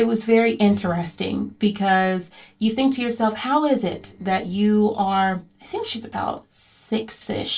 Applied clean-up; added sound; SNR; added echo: neural separator model SepFormer DNS4.